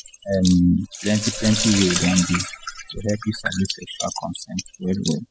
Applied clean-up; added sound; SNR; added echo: classical method spectral subtraction.